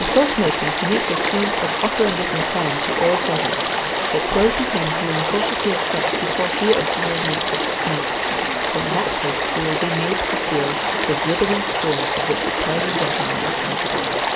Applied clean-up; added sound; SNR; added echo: none; Stream / Frog; -3 dB; reverberation time 0.4 s.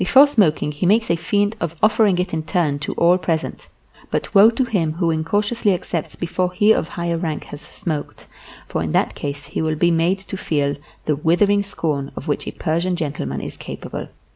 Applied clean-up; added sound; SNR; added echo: none; none; none; none.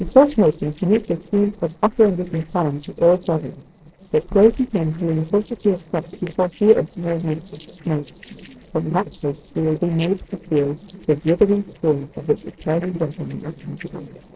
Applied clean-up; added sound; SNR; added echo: neural separator model SepFormer DNS4.